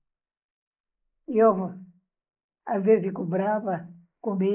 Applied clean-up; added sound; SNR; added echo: neural mask model Resemble Enhance denoiser.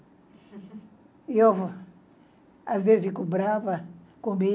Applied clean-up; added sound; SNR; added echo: none; none; none; none.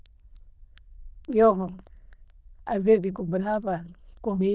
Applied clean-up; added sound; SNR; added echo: neural diffusion model UNIVERSE++.